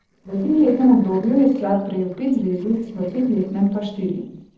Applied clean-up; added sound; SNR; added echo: neural separator model SepFormer DNS4.